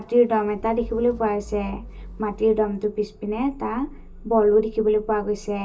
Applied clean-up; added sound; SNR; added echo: none; Idling / Engine starting / Motor vehicle (road); 17 dB; reverberation time 0.2 s.